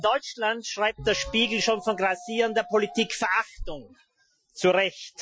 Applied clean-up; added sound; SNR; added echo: classical method Wiener filter.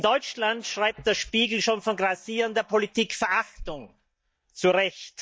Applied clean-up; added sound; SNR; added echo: neural mask model DeepFilterNet 3.